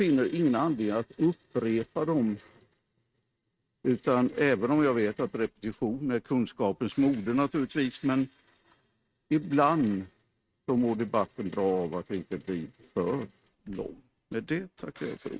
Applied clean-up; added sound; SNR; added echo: neural mask model RNNoise.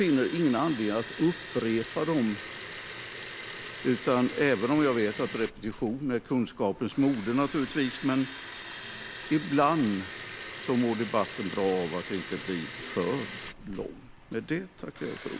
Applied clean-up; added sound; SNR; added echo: none; Liquid; 12 dB; none.